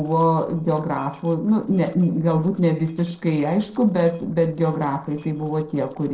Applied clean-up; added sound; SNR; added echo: neural separator model SepFormer DNS4.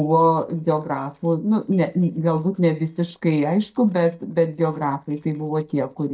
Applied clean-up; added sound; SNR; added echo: neural mask model DeepFilterNet 3.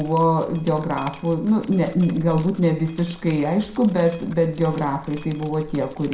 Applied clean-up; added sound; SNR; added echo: none; Drip; 20 dB; reverberation time 0.4 s.